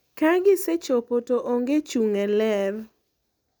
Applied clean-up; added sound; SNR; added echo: none; none; none; none.